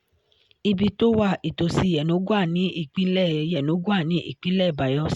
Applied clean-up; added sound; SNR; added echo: none; none; none; none.